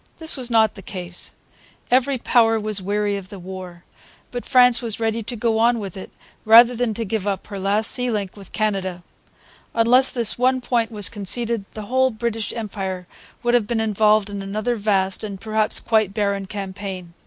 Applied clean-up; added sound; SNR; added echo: none; none; none; none.